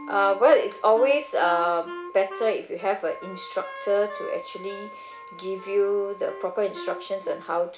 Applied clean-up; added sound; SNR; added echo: none; Wind instrument, woodwind instrument + Wind instrument, woodwind instrument; 14 dB; none.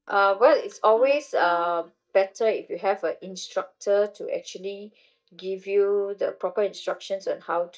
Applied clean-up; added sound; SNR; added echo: neural mask model DeepFilterNet 3.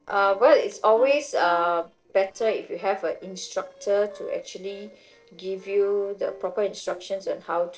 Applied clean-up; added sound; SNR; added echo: neural separator model SepFormer DNS4.